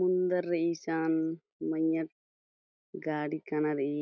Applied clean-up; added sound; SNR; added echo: none; none; none; none.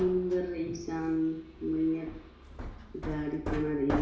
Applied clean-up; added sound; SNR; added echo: none; Hammer; 8 dB; reverberation time 0.7 s.